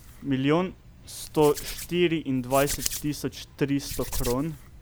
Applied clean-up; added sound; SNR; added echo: none; Hands; 10 dB; none.